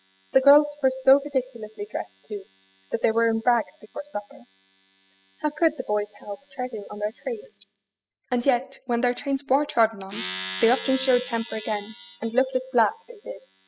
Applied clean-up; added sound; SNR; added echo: classical method spectral subtraction.